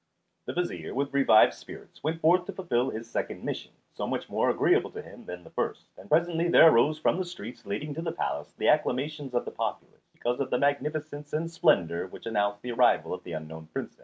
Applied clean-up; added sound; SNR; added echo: none; none; none; none.